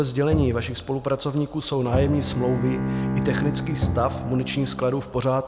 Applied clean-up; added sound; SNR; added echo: none; Bowed string instrument + Bowed string instrument; 4 dB; none.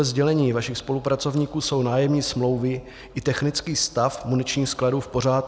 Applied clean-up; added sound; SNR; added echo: none; none; none; none.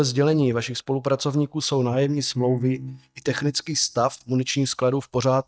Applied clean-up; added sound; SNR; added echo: neural mask model DeepFilterNet 3.